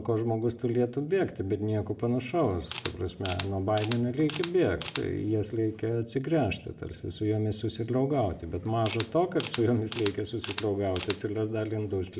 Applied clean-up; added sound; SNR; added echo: none; Camera; 9 dB; reverberation time 0.9 s.